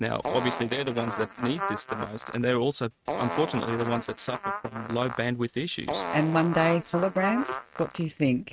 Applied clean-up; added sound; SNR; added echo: neural mask model RNNoise.